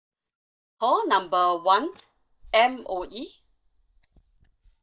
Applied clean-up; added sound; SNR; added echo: neural mask model DeepFilterNet 3.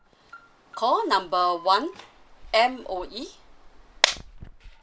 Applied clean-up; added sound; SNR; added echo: none; Alarm; 20 dB; none.